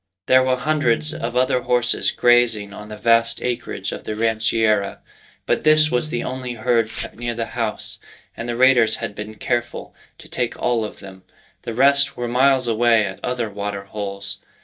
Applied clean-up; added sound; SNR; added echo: neural mask model DeepFilterNet 3.